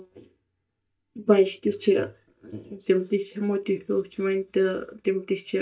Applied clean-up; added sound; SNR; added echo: neural mask model DeepFilterNet 3.